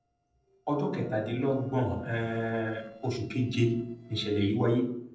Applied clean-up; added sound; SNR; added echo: neural separator model SepFormer DNS4.